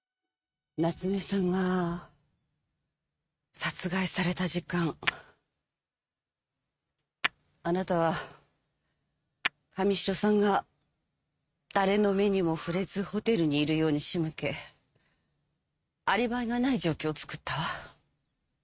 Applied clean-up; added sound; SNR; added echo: neural mask model RNNoise.